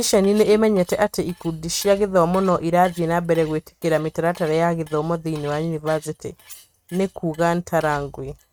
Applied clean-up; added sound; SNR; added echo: neural mask model RNNoise.